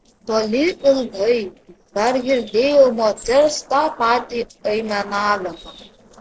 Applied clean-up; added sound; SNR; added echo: neural separator model SepFormer DNS4.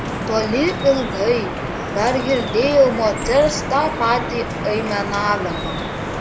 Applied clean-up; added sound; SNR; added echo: none; Drip; 5 dB; none.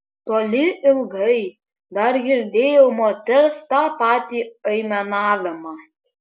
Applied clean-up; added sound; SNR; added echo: none; none; none; none.